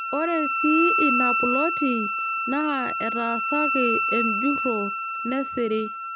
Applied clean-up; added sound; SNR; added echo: none; Wind instrument, woodwind instrument; -1 dB; none.